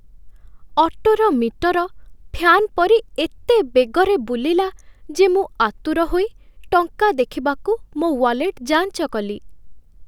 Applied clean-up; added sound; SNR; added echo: none; none; none; none.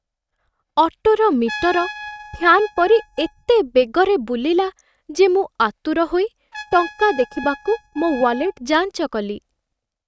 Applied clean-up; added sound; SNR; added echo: neural mask model RNNoise.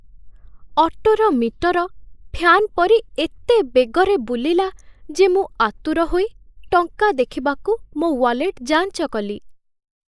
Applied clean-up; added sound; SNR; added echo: neural mask model Resemble Enhance denoiser.